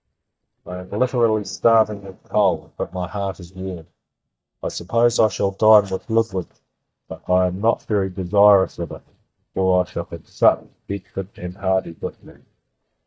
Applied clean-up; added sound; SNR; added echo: neural mask model DeepFilterNet 3.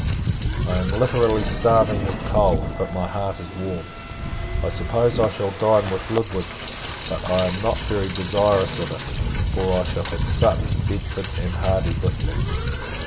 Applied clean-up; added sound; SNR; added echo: none; Rain; 2 dB; reverberation time 2.4 s.